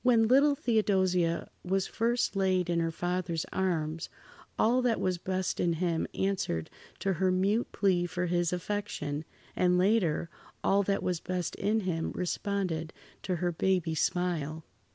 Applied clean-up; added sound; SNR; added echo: none; none; none; none.